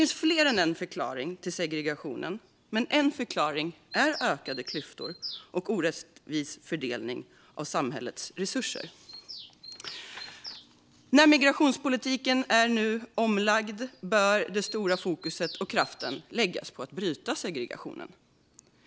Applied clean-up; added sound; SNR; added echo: none; Bird vocalization, bird call, bird song; 19 dB; none.